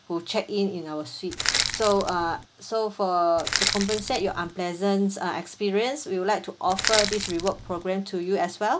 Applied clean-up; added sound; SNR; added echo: none; Crushing; 2 dB; none.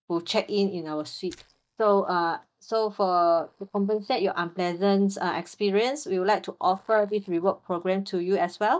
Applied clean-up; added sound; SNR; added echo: neural mask model DeepFilterNet 3.